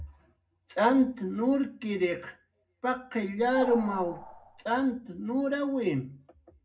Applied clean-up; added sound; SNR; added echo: none; Animal; 11 dB; reverberation time 0.3 s.